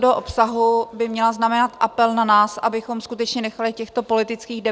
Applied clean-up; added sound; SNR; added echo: none; none; none; none.